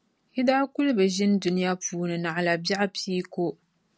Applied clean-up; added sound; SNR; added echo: none; none; none; none.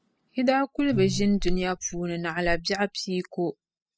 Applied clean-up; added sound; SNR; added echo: classical method spectral subtraction.